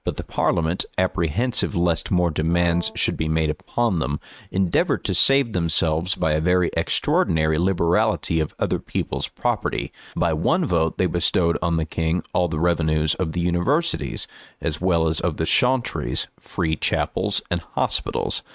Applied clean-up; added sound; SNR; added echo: neural mask model RNNoise.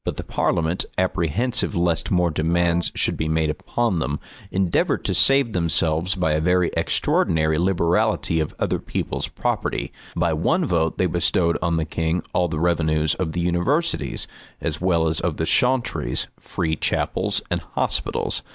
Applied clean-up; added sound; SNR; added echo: neural mask model DeepFilterNet 3.